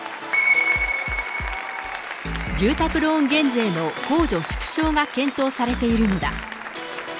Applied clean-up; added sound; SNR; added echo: none; Applause; 11 dB; none.